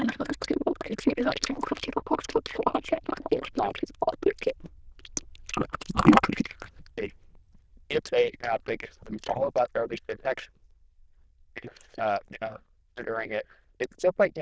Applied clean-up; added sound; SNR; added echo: neural diffusion model UNIVERSE++.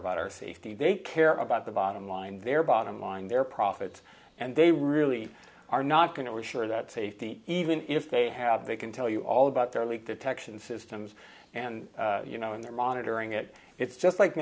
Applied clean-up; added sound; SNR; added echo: none; none; none; none.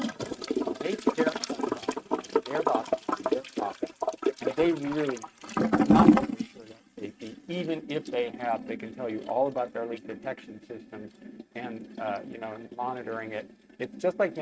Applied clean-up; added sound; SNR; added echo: neural mask model RNNoise.